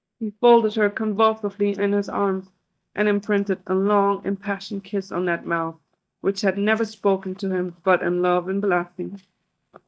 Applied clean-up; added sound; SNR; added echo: neural mask model DeepFilterNet 3.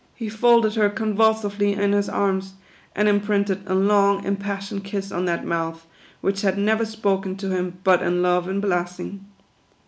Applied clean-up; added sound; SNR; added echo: none; none; none; none.